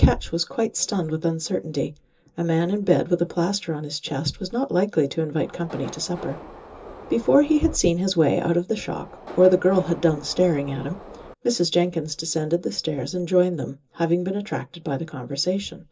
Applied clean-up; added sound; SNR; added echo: none; Subway, metro, underground; 16 dB; reverberation time 0.2 s.